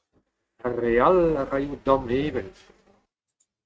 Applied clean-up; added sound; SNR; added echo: neural mask model RNNoise.